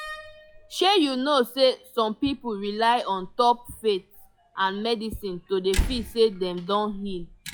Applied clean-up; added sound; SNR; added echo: classical method log-MMSE.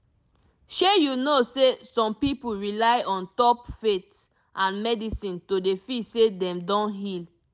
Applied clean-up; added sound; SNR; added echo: none; none; none; none.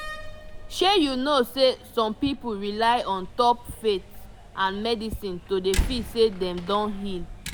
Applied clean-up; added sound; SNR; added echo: none; Slam; 10 dB; none.